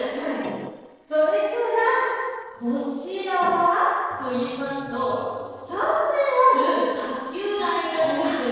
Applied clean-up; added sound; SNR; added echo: neural separator model SepFormer DNS4.